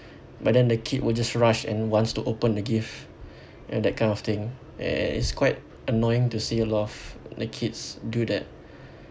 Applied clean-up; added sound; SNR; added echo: none; none; none; none.